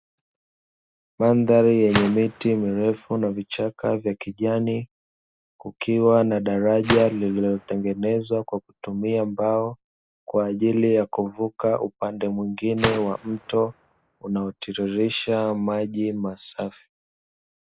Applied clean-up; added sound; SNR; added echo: none; Gunshot, gunfire; 13 dB; none.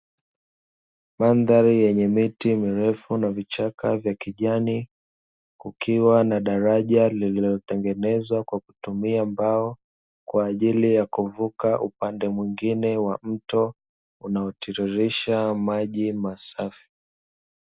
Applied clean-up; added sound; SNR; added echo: none; none; none; none.